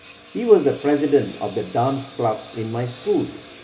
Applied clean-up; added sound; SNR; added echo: none; Engine; 12 dB; reverberation time 1.3 s.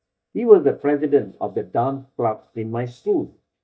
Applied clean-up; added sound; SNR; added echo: neural mask model DeepFilterNet 3.